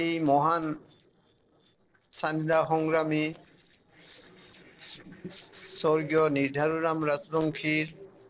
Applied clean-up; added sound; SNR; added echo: neural separator model SepFormer DNS4.